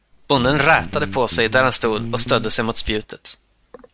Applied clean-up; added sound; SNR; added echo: none; Fire + Guitar; 10 dB; none.